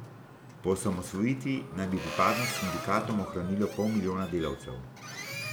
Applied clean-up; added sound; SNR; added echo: none; Breathing + Boat, Water vehicle; 8 dB; none.